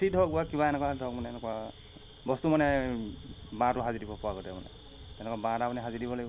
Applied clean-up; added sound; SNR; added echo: none; Thunder; 15 dB; none.